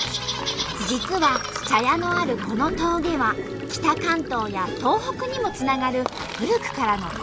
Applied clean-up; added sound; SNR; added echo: none; Sink (filling or washing); 8 dB; none.